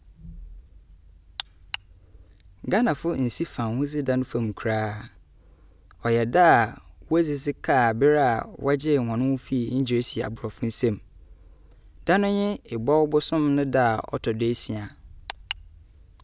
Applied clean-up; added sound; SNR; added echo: none; none; none; none.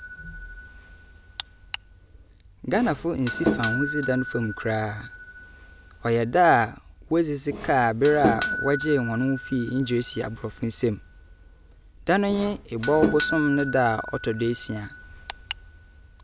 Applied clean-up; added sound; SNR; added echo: none; Doorbell; 8 dB; none.